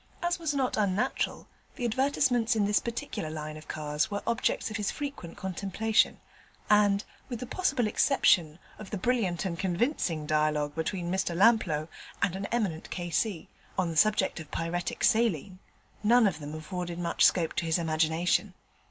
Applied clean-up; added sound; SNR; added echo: none; none; none; none.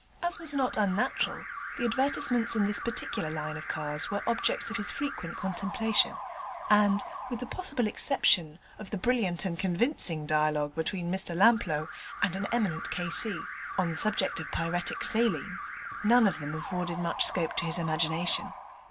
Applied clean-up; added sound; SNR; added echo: none; Alarm; 10 dB; none.